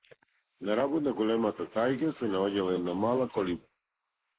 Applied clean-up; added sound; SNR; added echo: neural mask model Resemble Enhance denoiser.